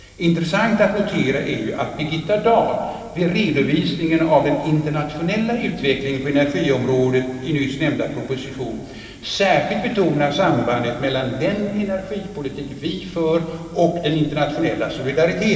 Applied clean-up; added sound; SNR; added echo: none; none; none; reverberation time 2.5 s.